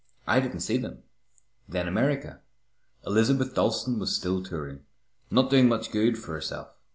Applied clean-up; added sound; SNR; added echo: none; none; none; none.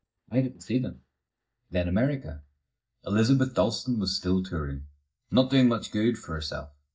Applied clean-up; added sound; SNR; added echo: neural mask model DeepFilterNet 3.